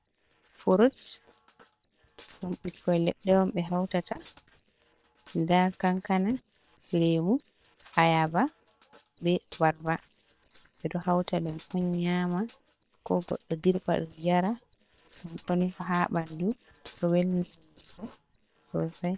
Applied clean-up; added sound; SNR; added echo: neural separator model SepFormer WHAM!.